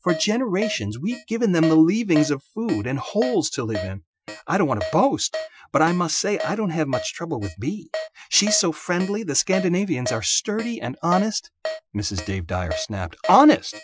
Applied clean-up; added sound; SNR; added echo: classical method Wiener filter.